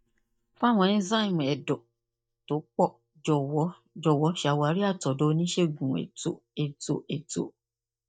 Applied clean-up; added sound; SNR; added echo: neural mask model DeepFilterNet 3.